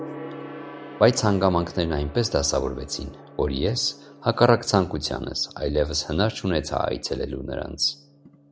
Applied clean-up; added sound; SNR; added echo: none; Gong; 18 dB; none.